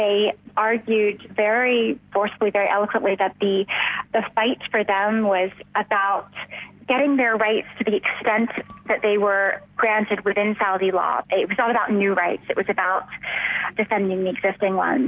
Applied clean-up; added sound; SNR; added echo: none; none; none; none.